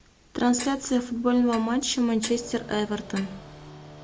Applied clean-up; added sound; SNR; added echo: none; Clock; 17 dB; none.